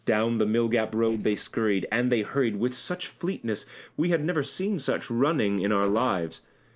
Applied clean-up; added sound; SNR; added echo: neural separator model SepFormer DNS4.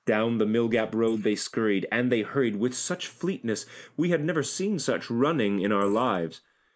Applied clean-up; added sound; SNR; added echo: neural mask model Resemble Enhance denoiser.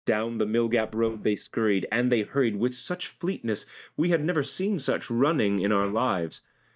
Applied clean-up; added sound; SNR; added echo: neural mask model DeepFilterNet 3.